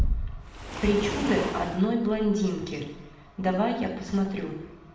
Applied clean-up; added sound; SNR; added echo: none; Waves, surf; 11 dB; reverberation time 1.0 s.